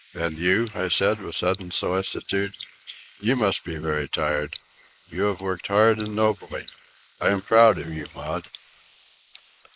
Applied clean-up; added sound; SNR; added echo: neural mask model Resemble Enhance denoiser.